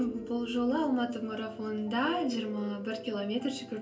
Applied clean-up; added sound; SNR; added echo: none; Piano; 13 dB; reverberation time 0.2 s.